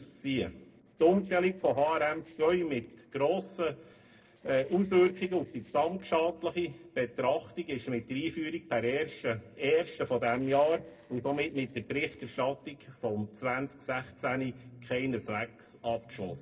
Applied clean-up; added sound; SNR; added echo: neural separator model SepFormer DNS4.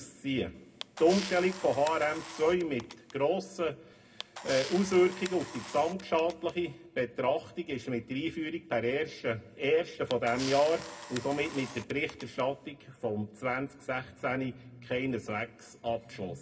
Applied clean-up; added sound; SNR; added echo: none; Camera; 13 dB; reverberation time 0.2 s.